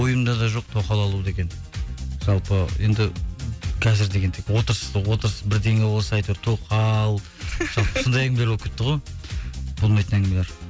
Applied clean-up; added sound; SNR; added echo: none; none; none; none.